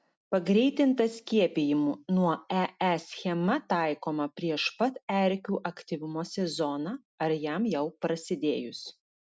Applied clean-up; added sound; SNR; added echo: none; none; none; none.